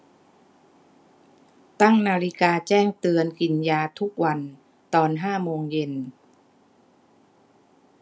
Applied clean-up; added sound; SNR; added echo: none; none; none; none.